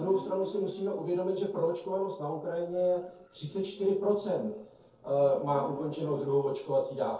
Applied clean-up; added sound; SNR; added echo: neural separator model SepFormer DNS4.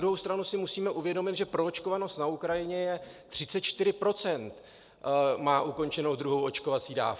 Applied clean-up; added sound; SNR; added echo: none; none; none; none.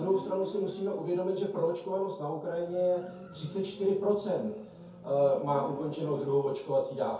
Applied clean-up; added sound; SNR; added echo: none; Motorcycle; 17 dB; reverberation time 0.6 s.